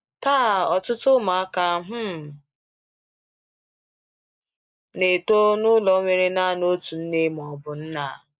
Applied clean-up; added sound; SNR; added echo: neural mask model Resemble Enhance denoiser.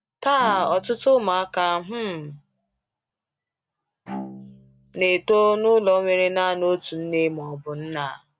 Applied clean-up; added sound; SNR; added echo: none; Bowed string instrument; 18 dB; none.